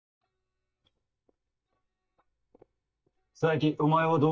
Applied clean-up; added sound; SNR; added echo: neural mask model DeepFilterNet 3.